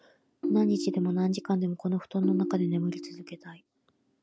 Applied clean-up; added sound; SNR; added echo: none; Ringtone; 4 dB; none.